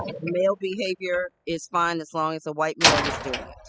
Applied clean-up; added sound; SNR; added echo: classical method spectral subtraction.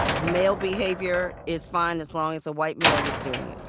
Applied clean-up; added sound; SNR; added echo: none; Slam; 2 dB; none.